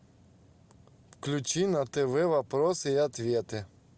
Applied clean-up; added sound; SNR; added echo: none; none; none; none.